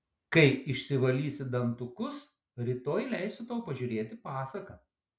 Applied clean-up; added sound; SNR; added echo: none; none; none; none.